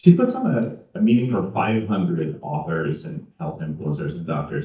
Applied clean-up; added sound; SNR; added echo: neural mask model DeepFilterNet 3.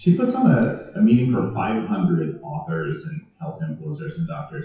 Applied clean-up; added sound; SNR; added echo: classical method WPE with log-MMSE.